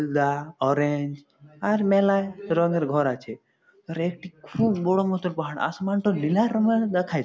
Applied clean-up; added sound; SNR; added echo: none; none; none; none.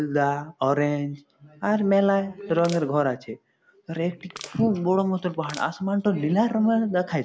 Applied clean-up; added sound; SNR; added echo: none; Crushing; 18 dB; none.